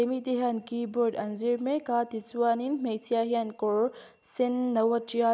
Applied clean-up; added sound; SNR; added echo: none; none; none; none.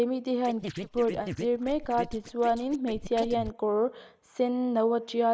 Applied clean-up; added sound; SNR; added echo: neural mask model Resemble Enhance denoiser.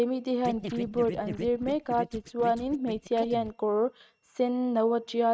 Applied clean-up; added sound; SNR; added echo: neural mask model RNNoise.